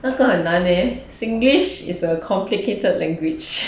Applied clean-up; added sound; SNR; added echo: none; none; none; none.